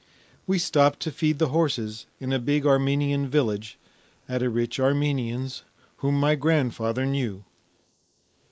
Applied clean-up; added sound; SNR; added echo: neural mask model Resemble Enhance denoiser.